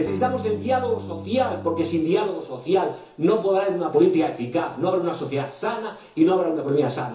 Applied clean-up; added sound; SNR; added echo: none; Electric guitar / Strum; 11 dB; reverberation time 0.7 s.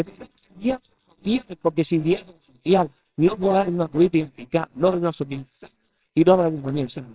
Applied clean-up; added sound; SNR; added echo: neural separator model SepFormer WHAMR!.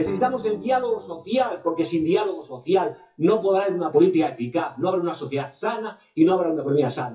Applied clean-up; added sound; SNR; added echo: classical method WPE with log-MMSE.